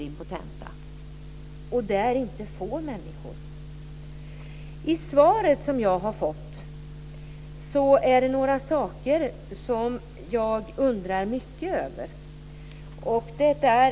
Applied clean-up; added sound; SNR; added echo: none; none; none; none.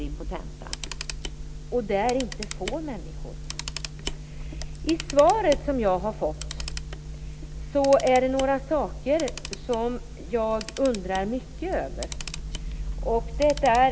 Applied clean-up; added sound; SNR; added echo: none; Camera; 9 dB; none.